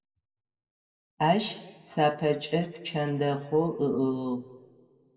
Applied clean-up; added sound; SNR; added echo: none; none; none; reverberation time 1.2 s.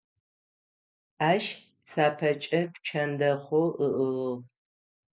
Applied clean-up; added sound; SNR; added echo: none; none; none; none.